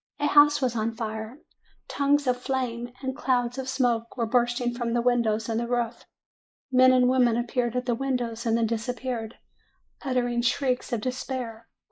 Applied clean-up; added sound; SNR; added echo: neural mask model Resemble Enhance denoiser.